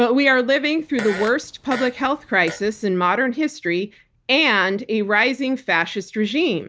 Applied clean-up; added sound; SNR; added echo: none; Fart; 14 dB; none.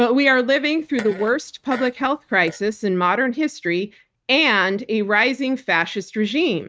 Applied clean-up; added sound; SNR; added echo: neural mask model RNNoise.